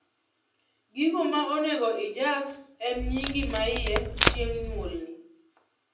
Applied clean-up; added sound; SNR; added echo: none; Packing tape, duct tape; -1 dB; reverberation time 0.6 s.